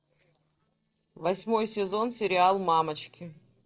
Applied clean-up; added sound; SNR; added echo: neural separator model SepFormer DNS4.